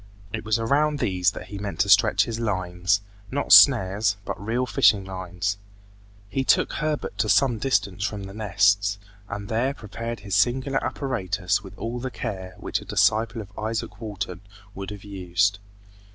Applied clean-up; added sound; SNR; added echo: none; none; none; none.